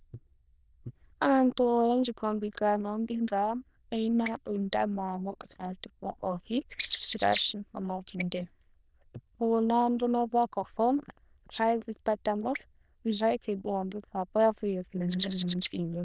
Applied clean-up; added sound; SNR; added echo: neural diffusion model UNIVERSE++.